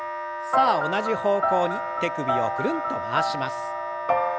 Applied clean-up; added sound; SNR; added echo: none; Wind instrument, woodwind instrument; 6 dB; none.